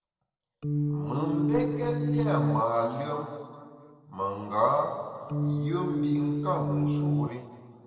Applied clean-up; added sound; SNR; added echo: neural separator model SepFormer DNS4.